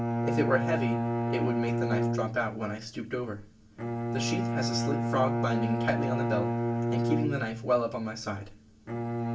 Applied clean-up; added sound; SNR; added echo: none; Bowed string instrument; -2 dB; reverberation time 0.3 s.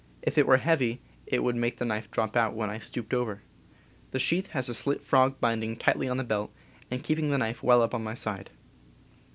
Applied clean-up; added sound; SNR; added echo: none; none; none; none.